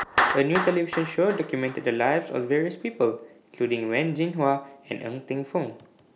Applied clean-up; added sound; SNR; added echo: none; Clapping; 8 dB; none.